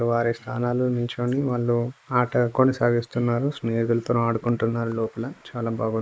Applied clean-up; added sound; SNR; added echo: neural mask model Resemble Enhance denoiser.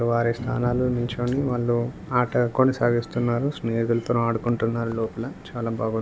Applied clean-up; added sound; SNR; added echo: none; Thunder; 14 dB; none.